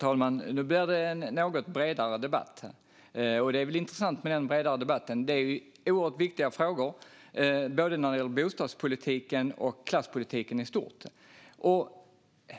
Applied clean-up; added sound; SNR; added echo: none; none; none; none.